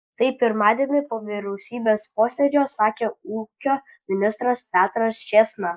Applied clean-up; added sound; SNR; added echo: neural mask model Resemble Enhance denoiser.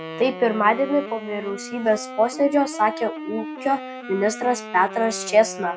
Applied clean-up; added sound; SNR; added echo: none; Wind instrument, woodwind instrument; 12 dB; none.